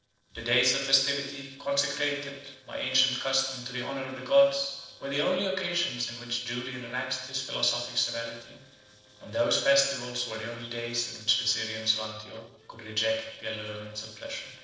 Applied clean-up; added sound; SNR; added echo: neural separator model SepFormer DNS4.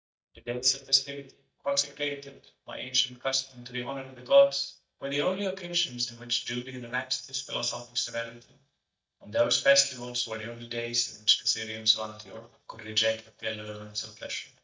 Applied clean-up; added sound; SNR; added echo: neural mask model DeepFilterNet 3.